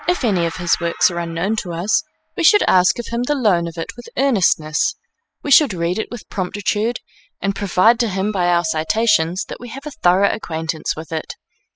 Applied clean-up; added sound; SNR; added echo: classical method spectral subtraction.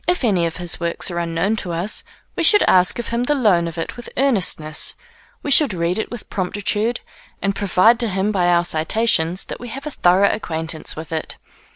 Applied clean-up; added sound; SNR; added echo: none; none; none; none.